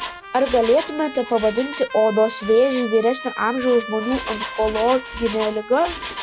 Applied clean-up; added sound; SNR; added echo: none; Engine + Trumpet; 11 dB; none.